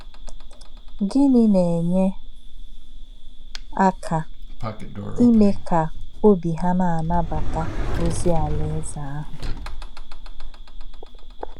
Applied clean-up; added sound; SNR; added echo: none; Sliding door; 1 dB; none.